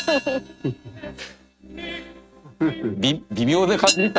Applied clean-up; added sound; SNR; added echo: neural mask model RNNoise.